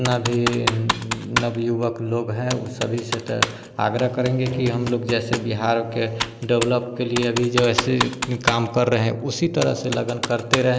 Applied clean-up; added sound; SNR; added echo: none; Computer keyboard; 7 dB; none.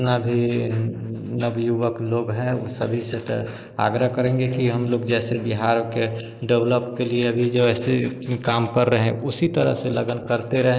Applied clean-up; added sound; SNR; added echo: neural mask model Resemble Enhance denoiser.